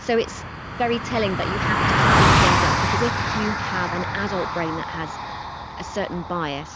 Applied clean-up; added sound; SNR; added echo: none; Car passing by; -5 dB; none.